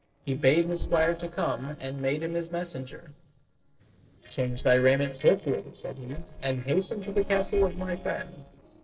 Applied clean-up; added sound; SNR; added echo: neural separator model SepFormer DNS4.